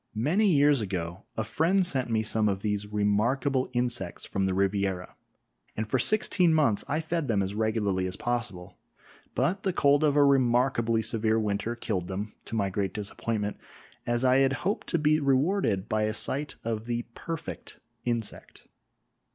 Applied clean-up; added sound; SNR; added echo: none; none; none; none.